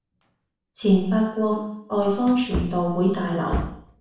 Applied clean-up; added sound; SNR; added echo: none; Wood; 11 dB; reverberation time 0.7 s.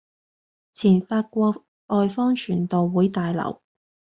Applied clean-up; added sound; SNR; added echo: none; none; none; none.